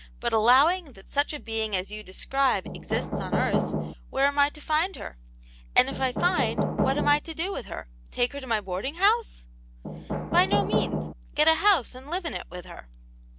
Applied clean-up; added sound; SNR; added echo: none; Knock; 0 dB; none.